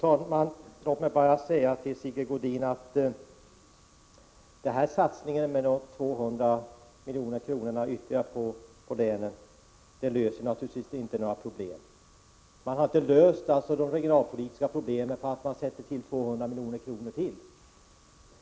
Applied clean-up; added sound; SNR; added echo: none; none; none; none.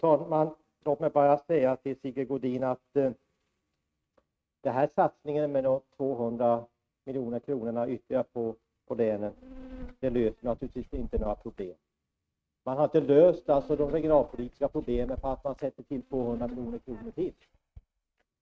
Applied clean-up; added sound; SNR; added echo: neural mask model RNNoise.